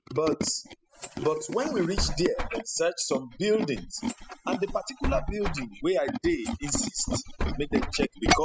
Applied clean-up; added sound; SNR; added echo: classical method spectral subtraction.